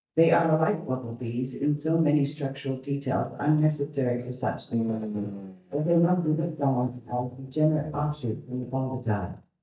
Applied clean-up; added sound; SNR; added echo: neural mask model DeepFilterNet 3.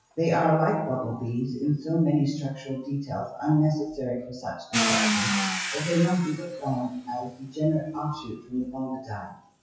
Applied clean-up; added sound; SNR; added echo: classical method WPE with log-MMSE.